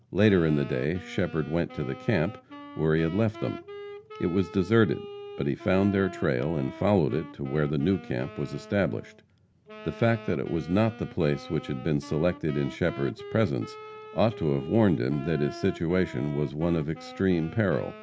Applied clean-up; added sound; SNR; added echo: none; Wind instrument, woodwind instrument; 16 dB; none.